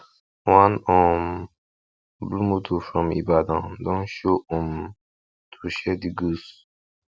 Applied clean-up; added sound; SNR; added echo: none; none; none; none.